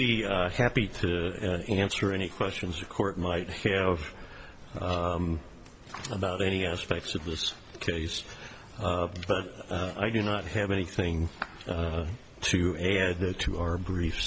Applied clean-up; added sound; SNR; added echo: none; Rain; 17 dB; none.